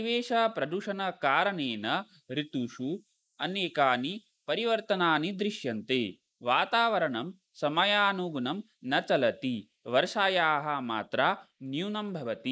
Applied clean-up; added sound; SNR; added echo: neural mask model Resemble Enhance denoiser.